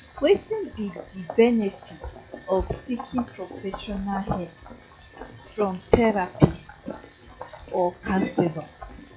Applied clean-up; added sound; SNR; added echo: classical method log-MMSE.